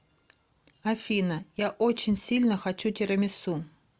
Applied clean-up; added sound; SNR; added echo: none; none; none; none.